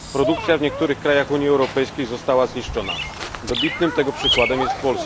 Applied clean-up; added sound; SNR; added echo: none; Bird vocalization, bird call, bird song; 6 dB; none.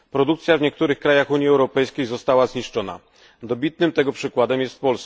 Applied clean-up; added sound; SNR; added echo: none; none; none; none.